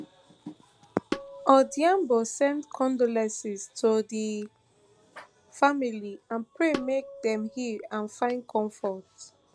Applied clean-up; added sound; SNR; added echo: none; Tabla; 11 dB; none.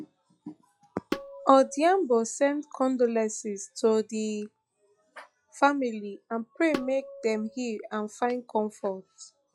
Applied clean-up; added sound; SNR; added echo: classical method log-MMSE.